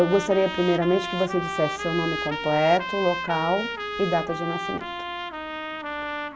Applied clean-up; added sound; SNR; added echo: none; Trumpet; 6 dB; none.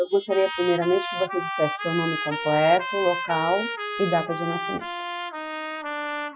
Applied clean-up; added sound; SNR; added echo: classical method Wiener filter.